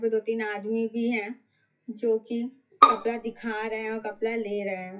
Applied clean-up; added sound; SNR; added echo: classical method WPE with log-MMSE.